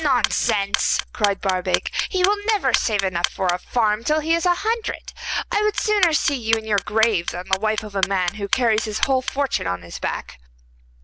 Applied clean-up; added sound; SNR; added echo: none; Clock; 8 dB; none.